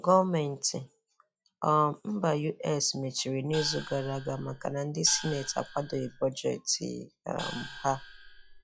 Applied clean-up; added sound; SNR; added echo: classical method log-MMSE.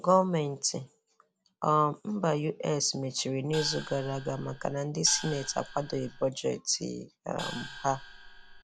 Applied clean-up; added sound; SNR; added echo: none; Gong; 12 dB; none.